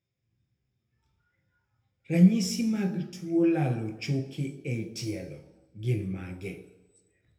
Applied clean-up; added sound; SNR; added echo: none; none; none; reverberation time 0.8 s.